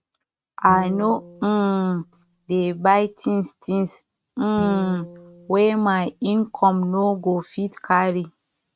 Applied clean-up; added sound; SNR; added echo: neural mask model RNNoise.